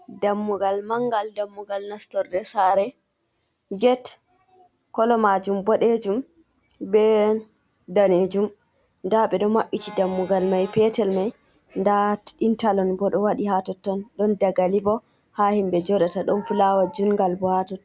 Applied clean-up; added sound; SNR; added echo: none; none; none; none.